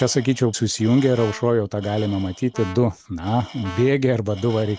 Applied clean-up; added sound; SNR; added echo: none; Tools + Brass instrument; 19 dB; none.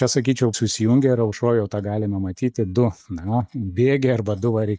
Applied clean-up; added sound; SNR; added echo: neural mask model DeepFilterNet 3.